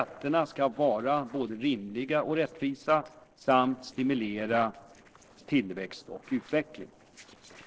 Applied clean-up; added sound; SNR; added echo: neural separator model SepFormer DNS4.